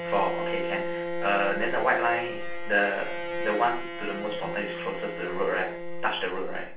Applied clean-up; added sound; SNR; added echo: none; Bowed string instrument; 5 dB; reverberation time 0.3 s.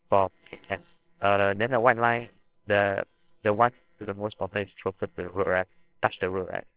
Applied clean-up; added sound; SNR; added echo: neural separator model SepFormer WHAMR!.